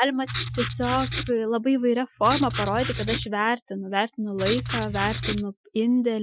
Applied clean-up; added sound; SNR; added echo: classical method Wiener filter.